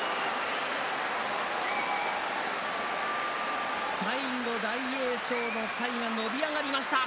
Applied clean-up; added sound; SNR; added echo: none; none; none; none.